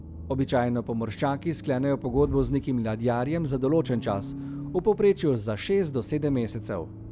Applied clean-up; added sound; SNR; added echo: none; Accelerating, revving, vroom; 12 dB; none.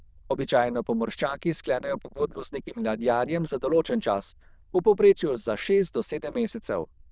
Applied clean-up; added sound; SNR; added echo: neural diffusion model UNIVERSE++.